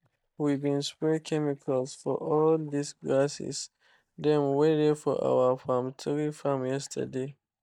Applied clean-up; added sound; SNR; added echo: neural mask model DeepFilterNet 3.